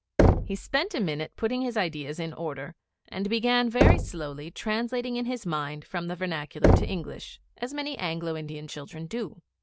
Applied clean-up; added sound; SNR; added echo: none; Knock; -2 dB; none.